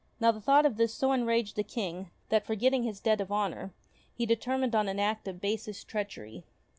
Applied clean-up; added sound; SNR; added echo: none; none; none; none.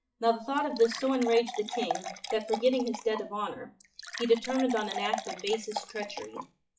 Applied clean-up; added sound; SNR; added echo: classical method WPE with log-MMSE.